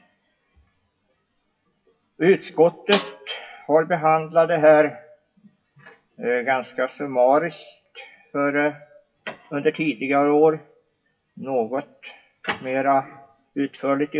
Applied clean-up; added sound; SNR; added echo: classical method WPE with log-MMSE.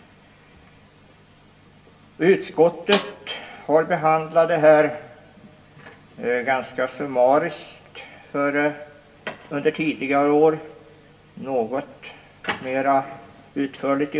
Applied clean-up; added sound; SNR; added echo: none; Snare drum; 8 dB; reverberation time 1.0 s.